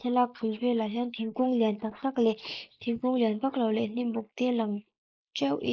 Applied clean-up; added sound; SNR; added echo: neural mask model Resemble Enhance denoiser.